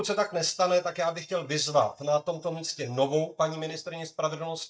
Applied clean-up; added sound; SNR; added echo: neural mask model DeepFilterNet 3.